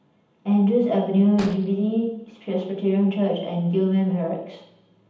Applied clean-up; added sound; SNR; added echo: none; Explosion; 17 dB; reverberation time 0.8 s.